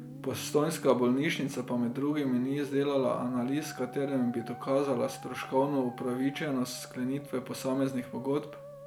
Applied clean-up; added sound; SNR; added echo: none; Gong + Musical instrument; 15 dB; none.